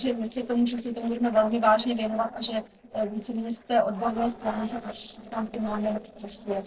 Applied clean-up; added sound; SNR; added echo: neural separator model SepFormer DNS4.